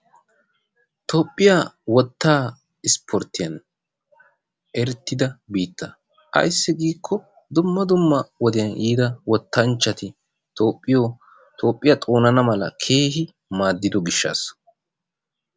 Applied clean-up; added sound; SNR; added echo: none; none; none; none.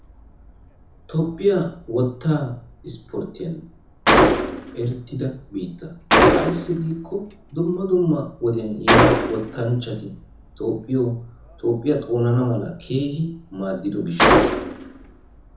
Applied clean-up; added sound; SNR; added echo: none; Gunshot, gunfire; -1 dB; reverberation time 0.5 s.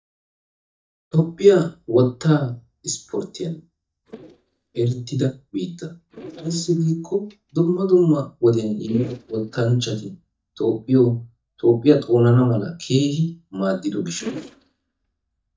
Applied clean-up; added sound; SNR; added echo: neural mask model DeepFilterNet 3.